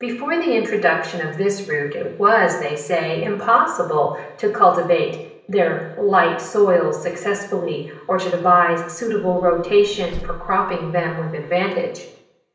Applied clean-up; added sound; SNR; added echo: none; Vehicle; 16 dB; reverberation time 0.8 s.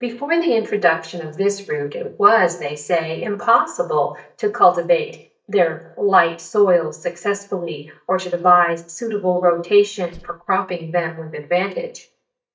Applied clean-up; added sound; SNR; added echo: neural mask model DeepFilterNet 3.